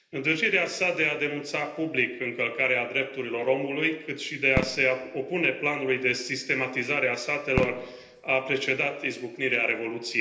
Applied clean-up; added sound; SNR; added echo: none; Fireworks; 11 dB; reverberation time 1.4 s.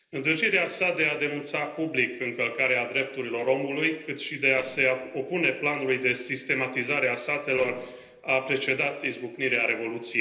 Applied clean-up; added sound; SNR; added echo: neural separator model SepFormer DNS4.